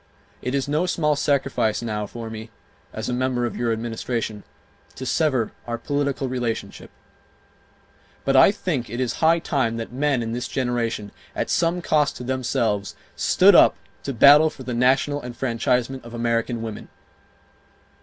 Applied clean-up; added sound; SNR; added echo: none; none; none; none.